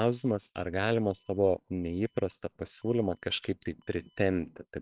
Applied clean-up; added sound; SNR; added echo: neural separator model SepFormer WHAM!.